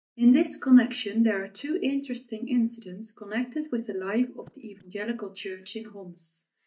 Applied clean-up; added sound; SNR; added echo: neural mask model DeepFilterNet 3.